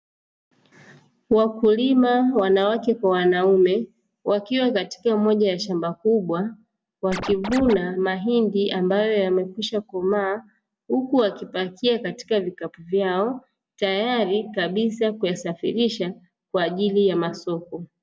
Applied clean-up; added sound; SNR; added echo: none; Scratching (performance technique); 8 dB; none.